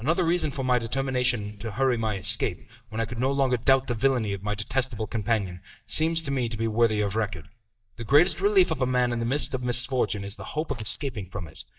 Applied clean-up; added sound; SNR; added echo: neural mask model DeepFilterNet 3.